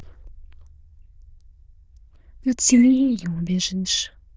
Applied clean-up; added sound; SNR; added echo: neural diffusion model UNIVERSE++.